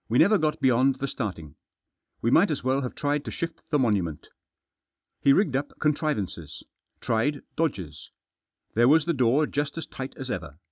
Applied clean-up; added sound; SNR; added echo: none; none; none; none.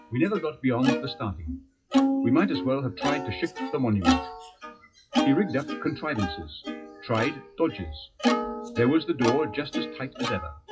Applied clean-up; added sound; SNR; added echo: classical method WPE with log-MMSE.